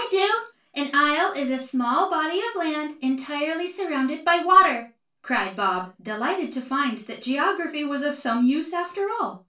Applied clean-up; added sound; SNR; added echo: none; none; none; reverberation time 0.2 s.